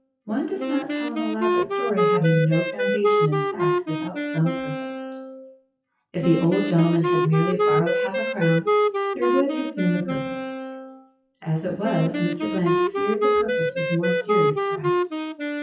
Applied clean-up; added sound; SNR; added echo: classical method WPE with log-MMSE.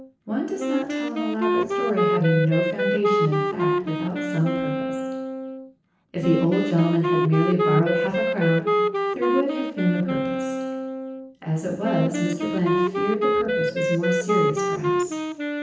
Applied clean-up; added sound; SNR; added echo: none; Wind instrument, woodwind instrument; -1 dB; reverberation time 0.9 s.